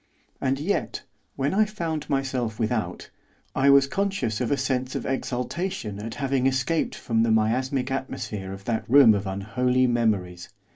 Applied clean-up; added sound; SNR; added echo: none; none; none; none.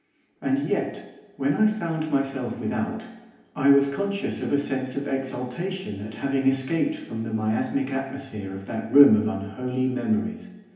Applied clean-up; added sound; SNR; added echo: none; none; none; reverberation time 0.9 s.